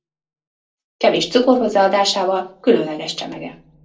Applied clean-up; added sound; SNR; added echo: none; none; none; reverberation time 0.2 s.